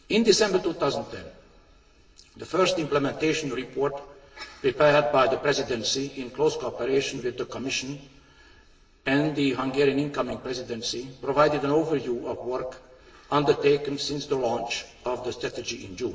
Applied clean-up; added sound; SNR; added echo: none; none; none; reverberation time 1.0 s.